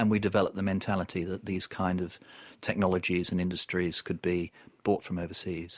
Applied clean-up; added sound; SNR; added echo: none; none; none; none.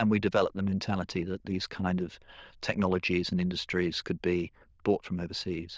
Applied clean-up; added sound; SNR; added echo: neural diffusion model UNIVERSE++.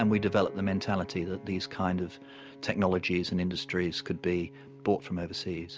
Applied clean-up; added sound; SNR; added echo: none; Piano; 16 dB; none.